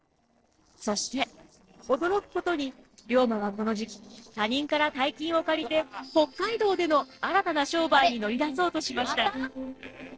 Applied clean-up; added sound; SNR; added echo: neural separator model SepFormer DNS4.